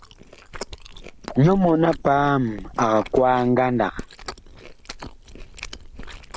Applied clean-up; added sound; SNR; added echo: none; Chewing, mastication; 15 dB; none.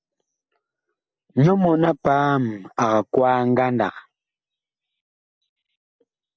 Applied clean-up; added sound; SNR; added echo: none; none; none; none.